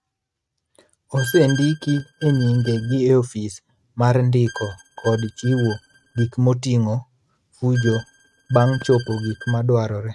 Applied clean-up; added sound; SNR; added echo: neural mask model RNNoise.